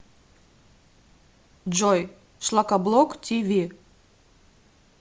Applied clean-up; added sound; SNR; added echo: none; none; none; none.